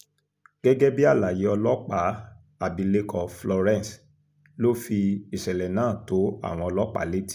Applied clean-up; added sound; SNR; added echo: none; none; none; none.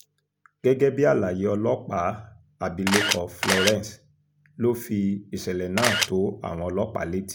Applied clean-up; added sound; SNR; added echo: none; Camera; -2 dB; none.